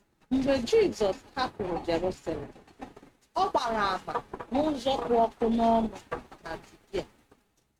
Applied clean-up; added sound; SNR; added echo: neural mask model RNNoise.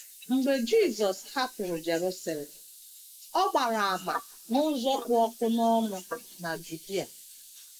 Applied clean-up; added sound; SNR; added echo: neural mask model Resemble Enhance denoiser.